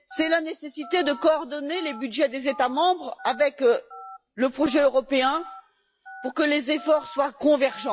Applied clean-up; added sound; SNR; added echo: classical method log-MMSE.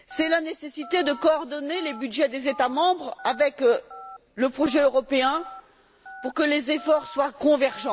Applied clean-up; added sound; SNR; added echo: none; Telephone; 20 dB; none.